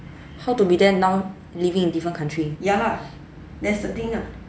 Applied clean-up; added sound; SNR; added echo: none; none; none; none.